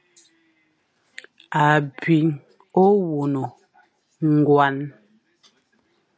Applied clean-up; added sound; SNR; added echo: none; none; none; none.